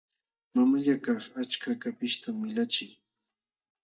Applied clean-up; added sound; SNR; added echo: neural mask model DeepFilterNet 3.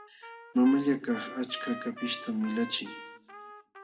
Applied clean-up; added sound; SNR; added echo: none; Trumpet; 14 dB; reverberation time 0.6 s.